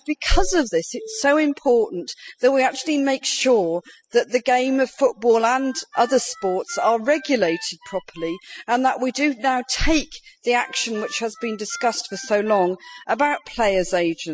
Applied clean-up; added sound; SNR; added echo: classical method spectral subtraction.